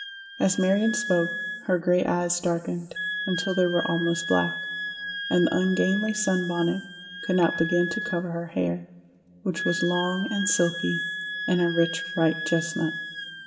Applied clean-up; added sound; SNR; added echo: none; Wind instrument, woodwind instrument; 8 dB; reverberation time 2.6 s.